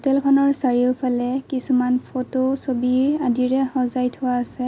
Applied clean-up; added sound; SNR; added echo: none; none; none; none.